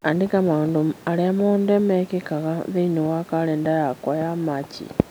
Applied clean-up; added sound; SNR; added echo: none; none; none; none.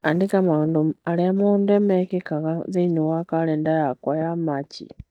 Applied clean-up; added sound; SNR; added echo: neural mask model DeepFilterNet 3.